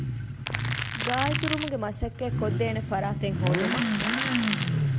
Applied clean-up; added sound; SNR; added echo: none; Motorcycle / Accelerating, revving, vroom + Crackle; -5 dB; none.